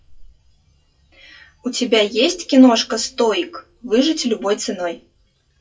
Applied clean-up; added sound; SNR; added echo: classical method WPE with log-MMSE.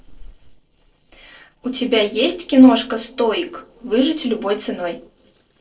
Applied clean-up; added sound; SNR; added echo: neural separator model SepFormer DNS4.